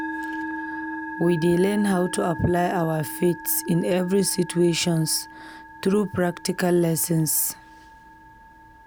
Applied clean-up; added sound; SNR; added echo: none; Musical instrument; 12 dB; none.